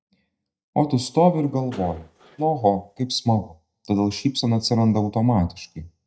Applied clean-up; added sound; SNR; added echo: neural mask model DeepFilterNet 3.